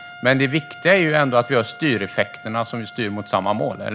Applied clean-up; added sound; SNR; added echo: none; Trumpet; 19 dB; none.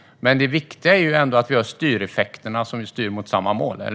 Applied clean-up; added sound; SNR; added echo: none; none; none; none.